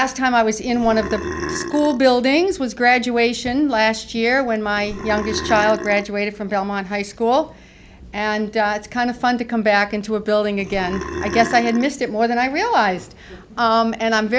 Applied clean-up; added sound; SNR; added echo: none; Burping, eructation; 9 dB; none.